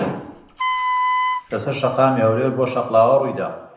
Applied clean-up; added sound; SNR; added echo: none; Wind instrument, woodwind instrument; 2 dB; reverberation time 0.8 s.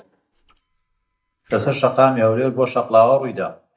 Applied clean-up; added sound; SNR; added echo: neural mask model DeepFilterNet 3.